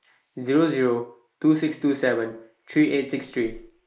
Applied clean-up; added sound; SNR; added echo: neural mask model Resemble Enhance denoiser.